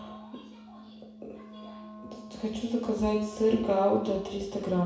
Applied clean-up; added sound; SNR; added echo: none; Wind instrument, woodwind instrument; 16 dB; reverberation time 0.7 s.